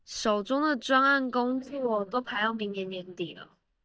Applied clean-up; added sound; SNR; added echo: neural mask model DeepFilterNet 3.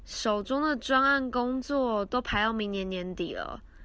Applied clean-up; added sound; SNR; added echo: none; none; none; none.